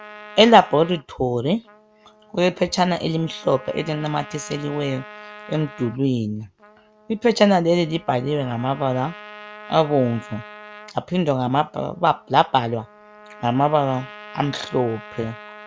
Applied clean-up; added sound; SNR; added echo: none; Trumpet; 20 dB; none.